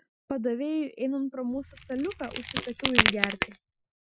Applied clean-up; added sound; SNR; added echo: classical method Wiener filter.